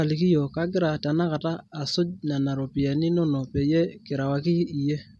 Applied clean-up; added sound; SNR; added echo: none; none; none; none.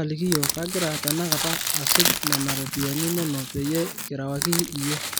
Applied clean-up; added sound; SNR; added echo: none; Crushing; -1 dB; none.